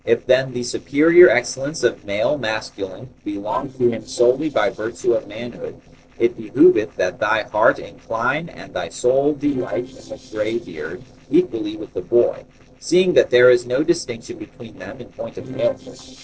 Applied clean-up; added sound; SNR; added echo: neural separator model SepFormer DNS4.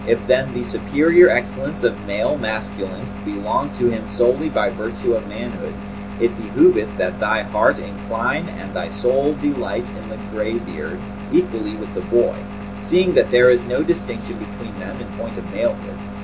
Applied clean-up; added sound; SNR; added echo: none; none; none; none.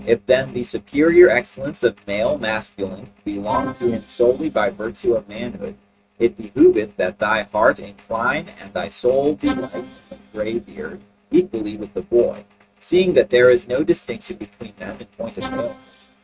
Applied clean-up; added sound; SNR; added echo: neural mask model RNNoise.